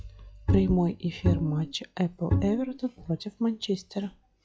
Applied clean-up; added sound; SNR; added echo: classical method log-MMSE.